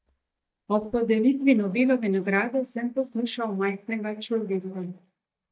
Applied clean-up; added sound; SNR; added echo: neural mask model DeepFilterNet 3.